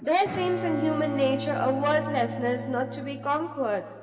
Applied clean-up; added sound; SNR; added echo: none; Bowed string instrument; 7 dB; reverberation time 1.9 s.